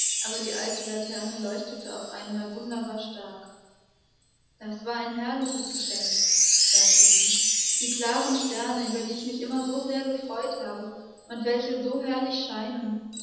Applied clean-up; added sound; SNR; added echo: none; Wind chime; -5 dB; reverberation time 1.1 s.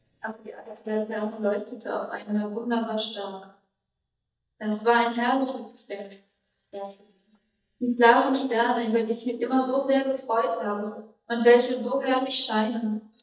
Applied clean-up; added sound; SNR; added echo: neural mask model DeepFilterNet 3.